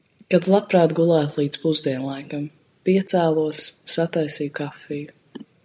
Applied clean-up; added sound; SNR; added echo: none; none; none; none.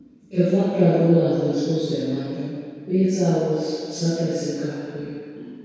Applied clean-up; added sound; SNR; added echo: none; none; none; reverberation time 2.0 s.